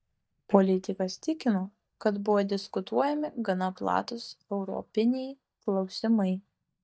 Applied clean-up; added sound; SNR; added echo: neural mask model DeepFilterNet 3.